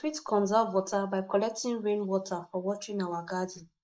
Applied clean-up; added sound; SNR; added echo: neural mask model Resemble Enhance denoiser.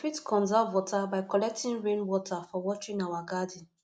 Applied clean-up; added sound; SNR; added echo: none; none; none; none.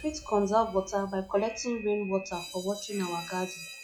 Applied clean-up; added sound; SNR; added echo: classical method log-MMSE.